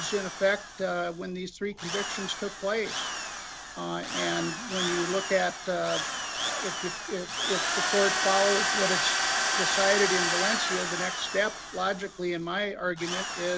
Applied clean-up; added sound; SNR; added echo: none; Drill; 1 dB; none.